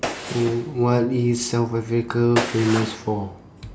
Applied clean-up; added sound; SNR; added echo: none; Gunshot, gunfire; 10 dB; none.